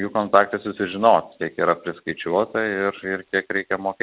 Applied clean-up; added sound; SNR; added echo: none; none; none; none.